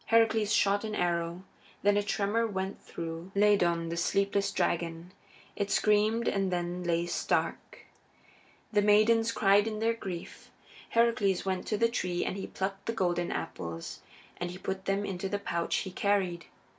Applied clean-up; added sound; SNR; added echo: none; none; none; none.